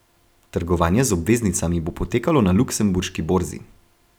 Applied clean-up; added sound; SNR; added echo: none; none; none; none.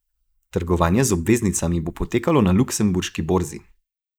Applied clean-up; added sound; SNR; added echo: neural mask model Resemble Enhance denoiser.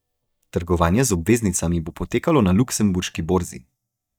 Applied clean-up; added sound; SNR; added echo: neural mask model DeepFilterNet 3.